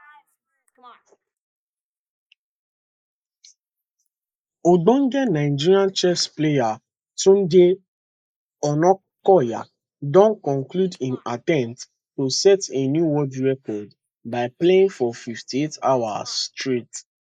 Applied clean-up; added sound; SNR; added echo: neural mask model Resemble Enhance denoiser.